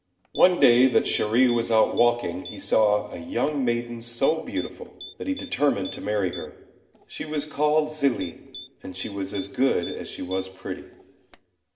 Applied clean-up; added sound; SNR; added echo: none; Typing; 19 dB; reverberation time 0.9 s.